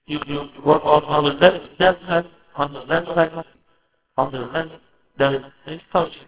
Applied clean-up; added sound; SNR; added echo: neural separator model SepFormer WHAMR!.